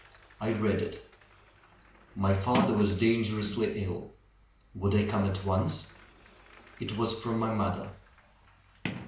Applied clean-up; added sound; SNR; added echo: none; Sliding door; 12 dB; none.